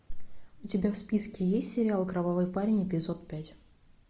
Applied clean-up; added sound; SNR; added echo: none; none; none; none.